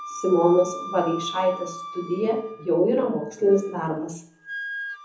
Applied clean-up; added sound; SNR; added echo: none; Wind instrument, woodwind instrument; 13 dB; reverberation time 0.6 s.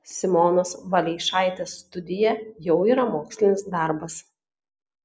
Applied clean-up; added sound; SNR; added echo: none; none; none; none.